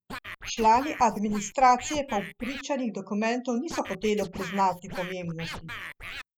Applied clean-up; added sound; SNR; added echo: neural mask model Resemble Enhance denoiser.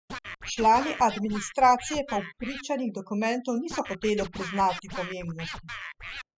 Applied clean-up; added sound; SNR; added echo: classical method spectral subtraction.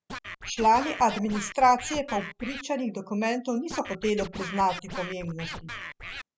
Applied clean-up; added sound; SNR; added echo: none; Scratching (performance technique); 11 dB; none.